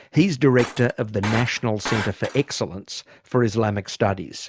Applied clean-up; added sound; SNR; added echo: none; Shatter; 10 dB; none.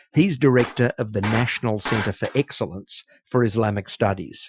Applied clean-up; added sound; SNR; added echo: classical method Wiener filter.